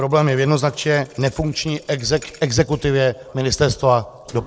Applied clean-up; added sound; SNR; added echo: neural separator model SepFormer DNS4.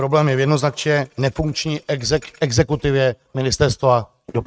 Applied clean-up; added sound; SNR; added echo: neural mask model RNNoise.